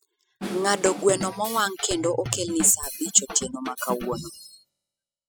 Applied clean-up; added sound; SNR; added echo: classical method spectral subtraction.